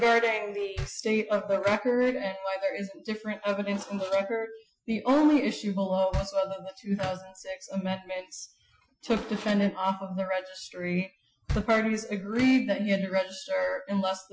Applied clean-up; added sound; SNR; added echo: classical method Wiener filter.